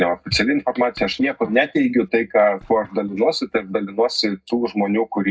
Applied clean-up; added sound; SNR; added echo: neural mask model DeepFilterNet 3.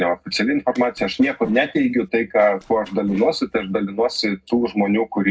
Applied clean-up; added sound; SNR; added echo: neural separator model SepFormer DNS4.